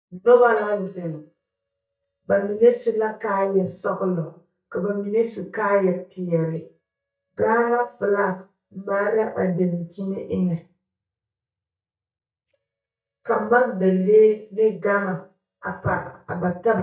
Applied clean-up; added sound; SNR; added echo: neural mask model DeepFilterNet 3.